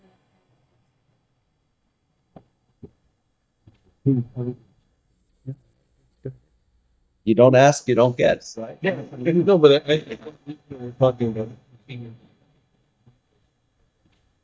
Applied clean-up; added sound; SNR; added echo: neural mask model DeepFilterNet 3.